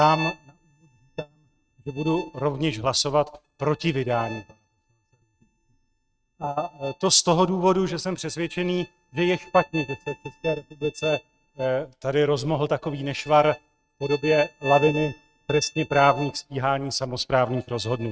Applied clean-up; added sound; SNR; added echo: neural mask model RNNoise.